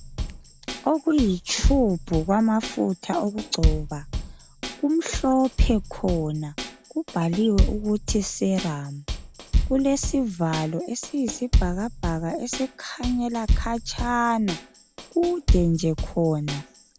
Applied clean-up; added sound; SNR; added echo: none; Bass drum / Snare drum / Drum kit; 2 dB; none.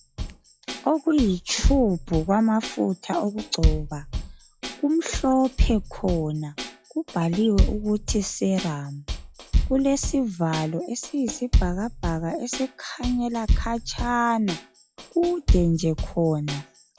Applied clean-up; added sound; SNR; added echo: classical method log-MMSE.